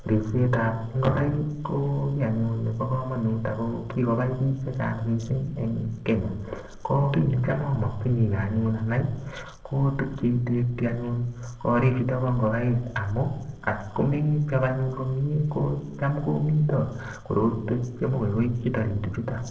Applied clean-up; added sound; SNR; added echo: neural separator model SepFormer DNS4.